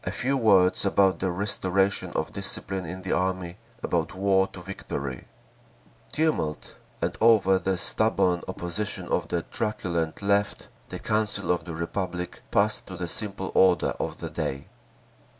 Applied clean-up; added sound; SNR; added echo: none; none; none; none.